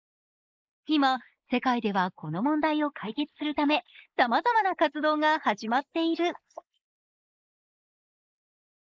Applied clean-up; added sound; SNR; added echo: neural mask model Resemble Enhance denoiser.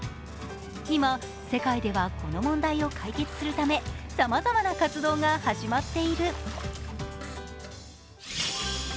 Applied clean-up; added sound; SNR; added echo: none; Bathtub (filling or washing) + Fart; 18 dB; none.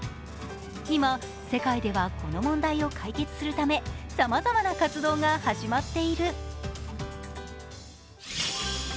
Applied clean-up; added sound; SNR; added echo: none; none; none; none.